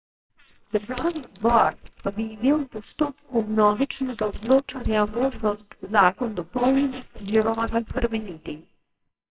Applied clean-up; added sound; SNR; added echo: neural separator model SepFormer WHAMR!.